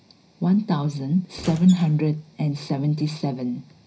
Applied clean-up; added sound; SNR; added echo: none; Squeak / Wood; 18 dB; reverberation time 0.4 s.